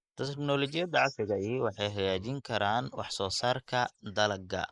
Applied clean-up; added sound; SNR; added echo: neural mask model Resemble Enhance denoiser.